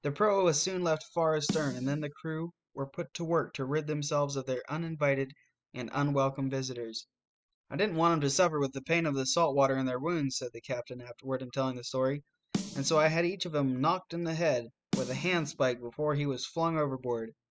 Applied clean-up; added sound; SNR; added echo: classical method spectral subtraction.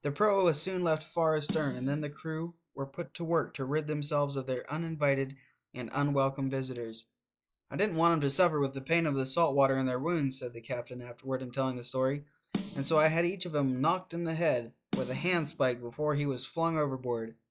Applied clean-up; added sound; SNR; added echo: classical method log-MMSE.